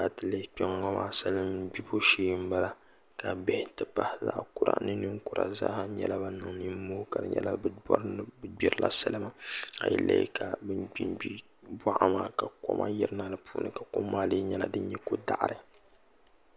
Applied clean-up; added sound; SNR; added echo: none; none; none; none.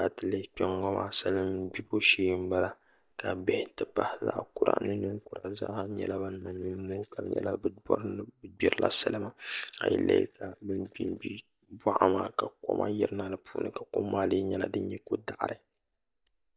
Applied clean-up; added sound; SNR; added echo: neural mask model DeepFilterNet 3.